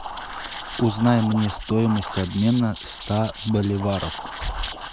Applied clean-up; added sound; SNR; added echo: none; Liquid; 8 dB; none.